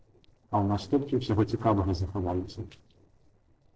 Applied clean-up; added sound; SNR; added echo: neural separator model SepFormer DNS4.